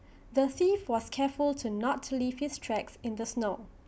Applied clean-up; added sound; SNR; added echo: none; none; none; none.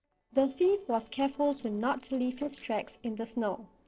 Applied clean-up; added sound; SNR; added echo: neural separator model SepFormer DNS4.